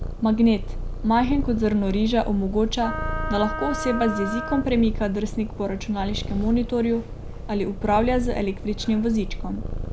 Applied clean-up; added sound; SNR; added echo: none; Wind instrument, woodwind instrument + Purr; 6 dB; none.